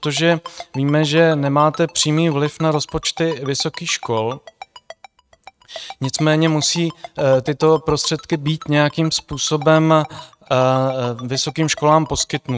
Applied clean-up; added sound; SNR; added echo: neural mask model RNNoise.